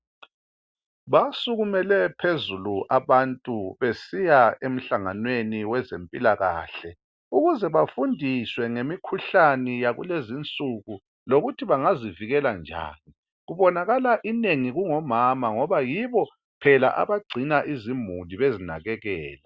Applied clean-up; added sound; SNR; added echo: none; none; none; none.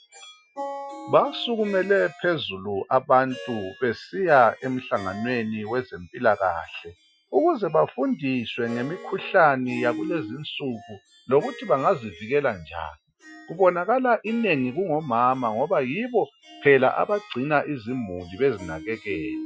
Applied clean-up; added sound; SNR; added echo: classical method Wiener filter.